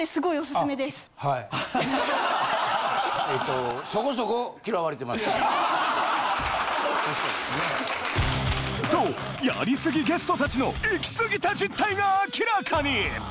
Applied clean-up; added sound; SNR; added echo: none; none; none; none.